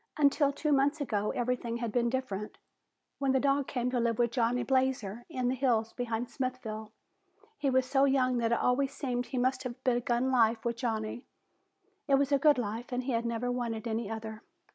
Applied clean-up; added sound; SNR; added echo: none; none; none; none.